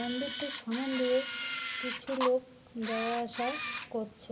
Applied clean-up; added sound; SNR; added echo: none; Camera; -1 dB; reverberation time 1.9 s.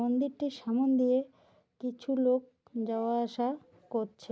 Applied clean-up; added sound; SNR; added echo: none; none; none; none.